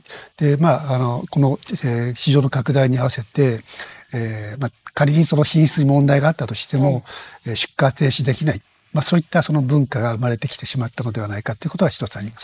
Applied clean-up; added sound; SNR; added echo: neural mask model Resemble Enhance denoiser.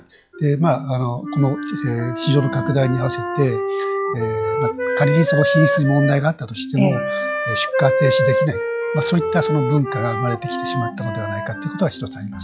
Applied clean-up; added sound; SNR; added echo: classical method log-MMSE.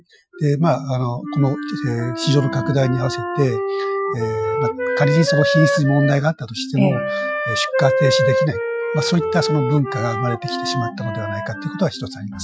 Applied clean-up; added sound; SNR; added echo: classical method Wiener filter.